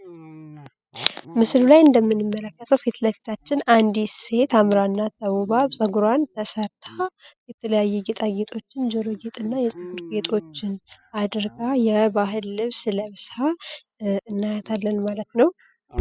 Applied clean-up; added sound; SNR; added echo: classical method spectral subtraction.